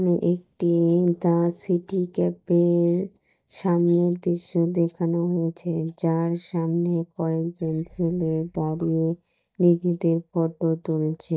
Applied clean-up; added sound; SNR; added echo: neural mask model DeepFilterNet 3.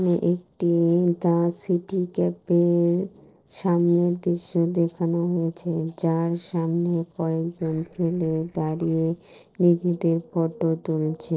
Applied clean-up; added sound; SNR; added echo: neural separator model SepFormer DNS4.